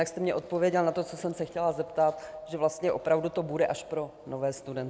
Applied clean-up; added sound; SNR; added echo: none; none; none; none.